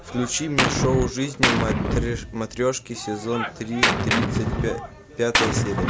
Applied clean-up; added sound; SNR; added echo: none; Gunshot, gunfire; -2 dB; none.